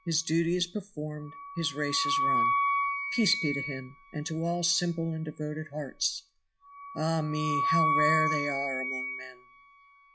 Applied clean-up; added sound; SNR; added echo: classical method log-MMSE.